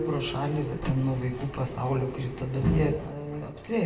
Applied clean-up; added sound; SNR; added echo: none; Marimba, xylophone; 15 dB; reverberation time 0.6 s.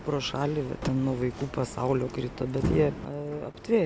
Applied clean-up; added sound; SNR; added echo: none; none; none; none.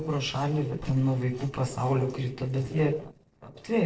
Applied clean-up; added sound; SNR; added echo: neural separator model SepFormer DNS4.